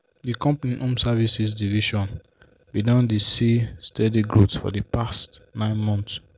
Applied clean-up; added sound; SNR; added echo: none; none; none; none.